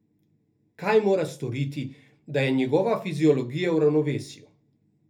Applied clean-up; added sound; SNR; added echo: none; none; none; reverberation time 0.3 s.